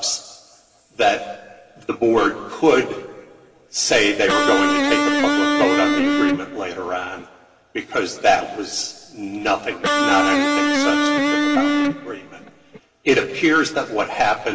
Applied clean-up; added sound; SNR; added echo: none; Electric guitar; -3 dB; reverberation time 2.3 s.